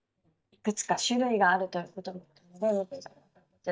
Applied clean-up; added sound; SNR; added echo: neural mask model DeepFilterNet 3.